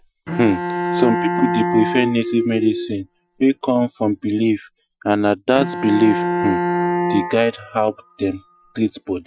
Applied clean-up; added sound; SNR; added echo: classical method Wiener filter.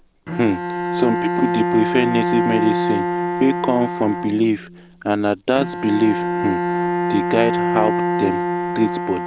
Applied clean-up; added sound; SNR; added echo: none; Bowed string instrument; 1 dB; none.